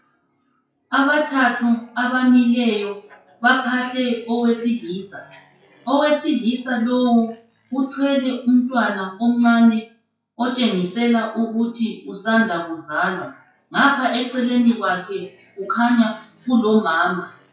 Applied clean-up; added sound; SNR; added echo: classical method WPE with log-MMSE.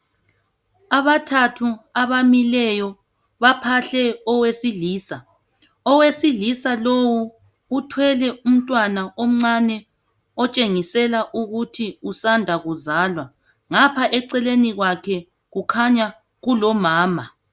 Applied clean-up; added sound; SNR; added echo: none; none; none; none.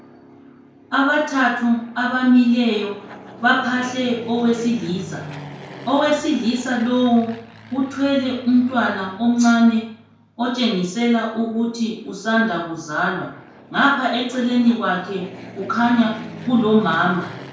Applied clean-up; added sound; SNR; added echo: none; Fixed-wing aircraft, airplane; 18 dB; reverberation time 0.5 s.